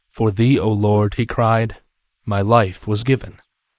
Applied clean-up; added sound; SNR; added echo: neural mask model Resemble Enhance denoiser.